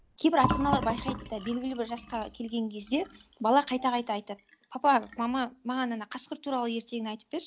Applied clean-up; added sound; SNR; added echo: none; Fill (with liquid); 9 dB; none.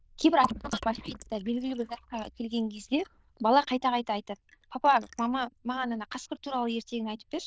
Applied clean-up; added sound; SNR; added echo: neural diffusion model UNIVERSE++.